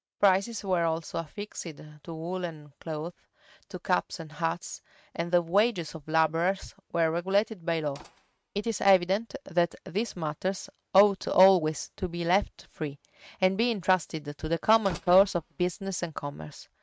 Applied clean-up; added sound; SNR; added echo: neural mask model RNNoise.